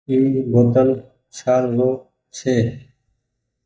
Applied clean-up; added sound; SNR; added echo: neural mask model DeepFilterNet 3.